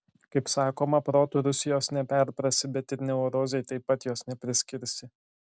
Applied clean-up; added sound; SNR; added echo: none; none; none; none.